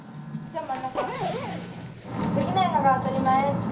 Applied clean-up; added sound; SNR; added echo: none; Zipper (clothing); 9 dB; reverberation time 0.6 s.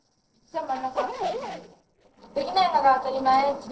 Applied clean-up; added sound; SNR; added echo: neural separator model SepFormer DNS4.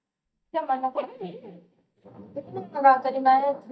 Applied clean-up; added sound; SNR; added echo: neural mask model DeepFilterNet 3.